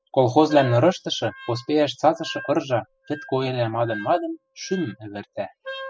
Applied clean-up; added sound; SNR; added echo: classical method spectral subtraction.